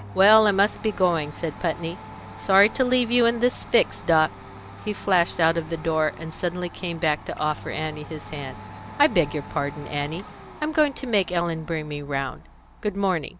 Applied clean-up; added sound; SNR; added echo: none; Domestic sounds, home sounds; 16 dB; none.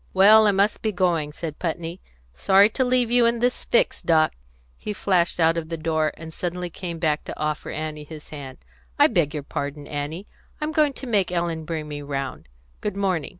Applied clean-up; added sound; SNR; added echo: none; none; none; none.